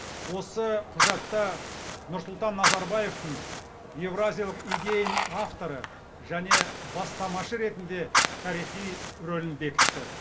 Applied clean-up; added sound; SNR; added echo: none; Fire; -1 dB; reverberation time 0.2 s.